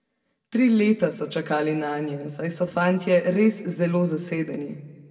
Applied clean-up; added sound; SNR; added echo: none; none; none; reverberation time 1.1 s.